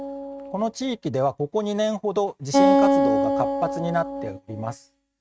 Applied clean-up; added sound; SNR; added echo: neural mask model RNNoise.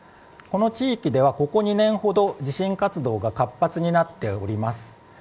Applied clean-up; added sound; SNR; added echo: none; none; none; none.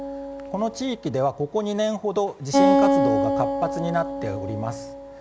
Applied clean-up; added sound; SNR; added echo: none; Acoustic guitar; -2 dB; none.